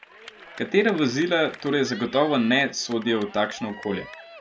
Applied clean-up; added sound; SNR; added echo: none; Cheering / Clapping; 19 dB; none.